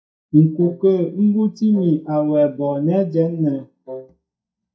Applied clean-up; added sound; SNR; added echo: neural mask model DeepFilterNet 3.